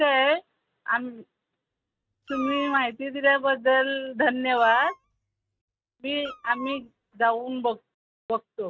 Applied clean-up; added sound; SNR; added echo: neural mask model RNNoise.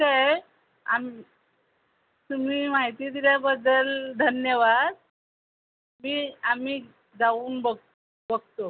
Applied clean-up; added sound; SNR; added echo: none; none; none; none.